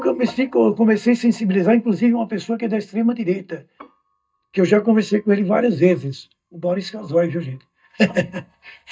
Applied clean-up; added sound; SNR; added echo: neural mask model DeepFilterNet 3.